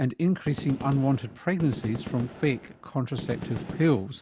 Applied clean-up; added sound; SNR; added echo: none; Gunshot, gunfire; 11 dB; none.